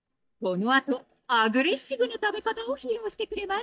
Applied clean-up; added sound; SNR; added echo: neural mask model DeepFilterNet 3.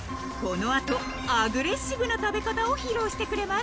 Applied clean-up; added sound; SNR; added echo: none; Organ; 9 dB; none.